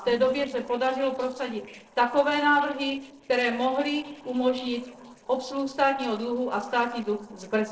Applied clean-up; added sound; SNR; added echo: neural separator model SepFormer DNS4.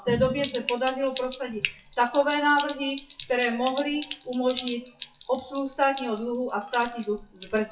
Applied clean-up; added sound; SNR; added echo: classical method WPE with log-MMSE.